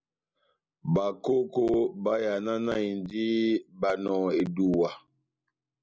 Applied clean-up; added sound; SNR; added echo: none; none; none; none.